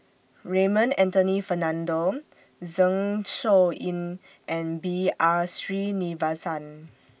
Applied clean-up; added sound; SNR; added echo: none; none; none; none.